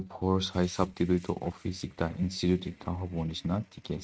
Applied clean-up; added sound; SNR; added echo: neural mask model RNNoise.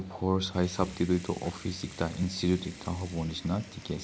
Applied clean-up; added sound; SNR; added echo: none; Sink (filling or washing) / Water tap, faucet / Liquid; 20 dB; none.